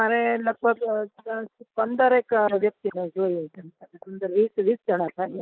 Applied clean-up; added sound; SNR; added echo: neural mask model Resemble Enhance denoiser.